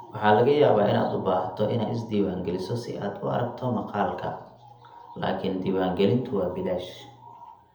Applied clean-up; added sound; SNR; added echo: none; none; none; reverberation time 0.7 s.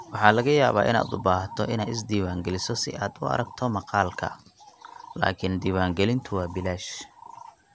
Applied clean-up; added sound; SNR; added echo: none; none; none; none.